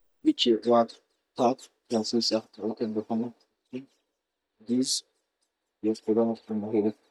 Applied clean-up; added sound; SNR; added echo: neural mask model DeepFilterNet 3.